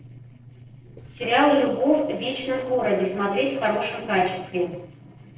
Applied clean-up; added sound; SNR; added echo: neural separator model SepFormer DNS4.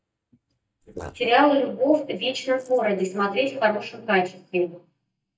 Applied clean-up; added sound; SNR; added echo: neural mask model DeepFilterNet 3.